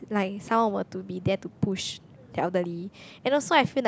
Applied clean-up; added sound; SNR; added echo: none; none; none; none.